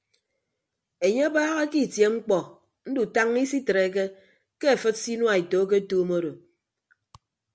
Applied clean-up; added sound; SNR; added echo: none; none; none; none.